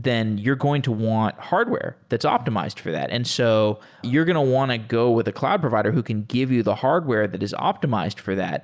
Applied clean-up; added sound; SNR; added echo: none; none; none; none.